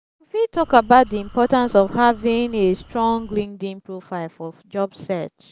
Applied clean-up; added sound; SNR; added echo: none; Crow; 19 dB; none.